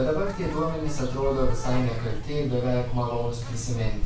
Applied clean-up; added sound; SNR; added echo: none; Insect; 1 dB; reverberation time 0.3 s.